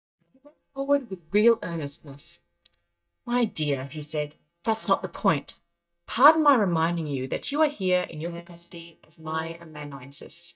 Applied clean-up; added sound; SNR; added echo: neural mask model DeepFilterNet 3.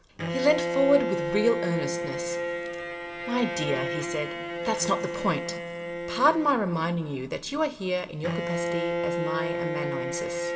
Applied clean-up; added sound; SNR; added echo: none; Bowed string instrument; 3 dB; reverberation time 1.7 s.